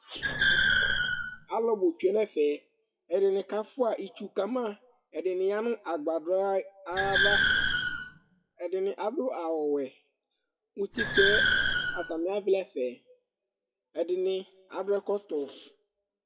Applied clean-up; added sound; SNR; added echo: classical method WPE with log-MMSE.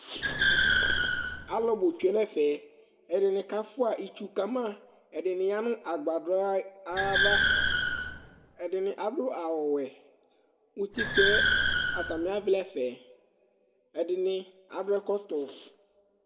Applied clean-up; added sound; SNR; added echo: none; Car; -3 dB; reverberation time 0.8 s.